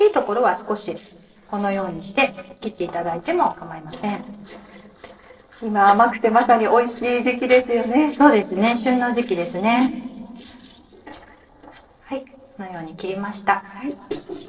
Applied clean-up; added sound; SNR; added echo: neural separator model SepFormer DNS4.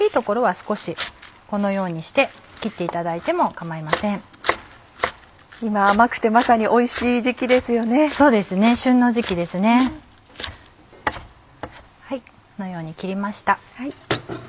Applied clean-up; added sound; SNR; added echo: none; none; none; none.